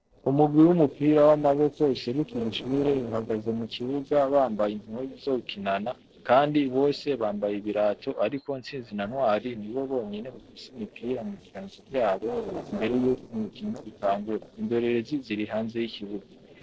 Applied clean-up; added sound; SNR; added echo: neural separator model SepFormer DNS4.